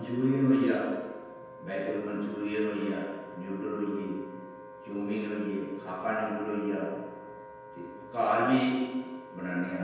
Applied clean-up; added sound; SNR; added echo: none; Wind instrument, woodwind instrument; 16 dB; reverberation time 1.2 s.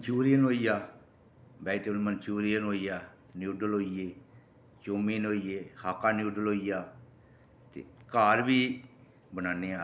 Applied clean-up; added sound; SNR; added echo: none; none; none; none.